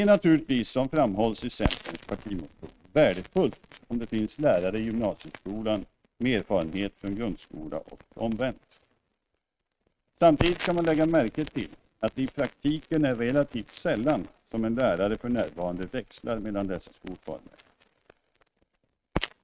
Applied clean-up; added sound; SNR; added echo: neural mask model RNNoise.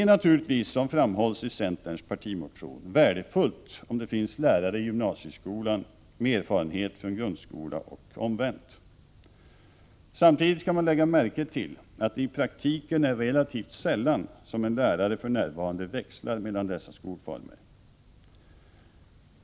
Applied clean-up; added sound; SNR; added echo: none; none; none; none.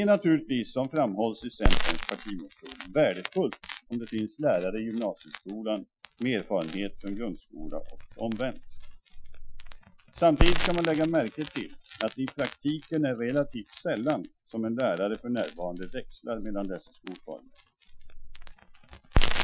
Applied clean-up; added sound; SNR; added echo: classical method Wiener filter.